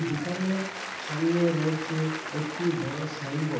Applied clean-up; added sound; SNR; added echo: none; Applause / Cheering; 8 dB; reverberation time 0.7 s.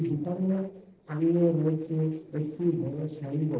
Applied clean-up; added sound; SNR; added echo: neural separator model SepFormer DNS4.